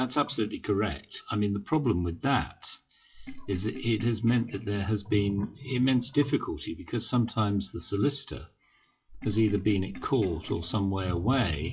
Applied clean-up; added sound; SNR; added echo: classical method WPE with log-MMSE.